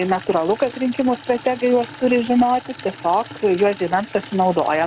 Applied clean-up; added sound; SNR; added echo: none; Water tap, faucet / Liquid; 18 dB; none.